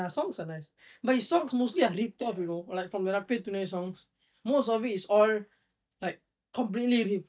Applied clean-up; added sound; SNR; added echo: neural mask model DeepFilterNet 3.